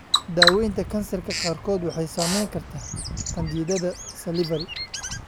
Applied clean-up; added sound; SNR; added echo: none; Bird vocalization, bird call, bird song; 2 dB; none.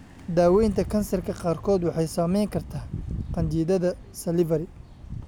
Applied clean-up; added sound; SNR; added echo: none; none; none; none.